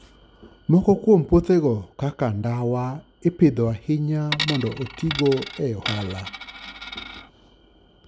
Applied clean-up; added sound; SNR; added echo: none; Coin (dropping); 9 dB; none.